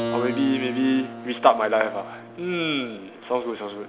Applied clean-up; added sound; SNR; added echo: none; Keyboard (musical); 10 dB; none.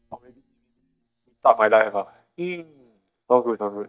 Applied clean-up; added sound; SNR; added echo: neural mask model DeepFilterNet 3.